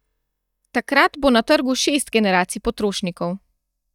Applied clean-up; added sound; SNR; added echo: neural mask model DeepFilterNet 3.